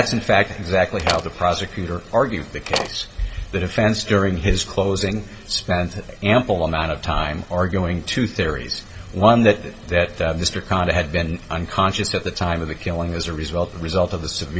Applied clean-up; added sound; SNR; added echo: none; Slam; 8 dB; reverberation time 1.6 s.